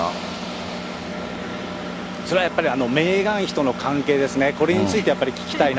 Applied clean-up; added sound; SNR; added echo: none; Engine; 9 dB; none.